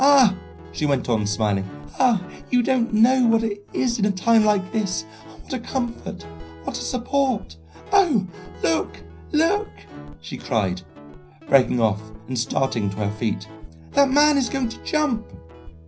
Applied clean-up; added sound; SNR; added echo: none; Guitar; 17 dB; reverberation time 0.5 s.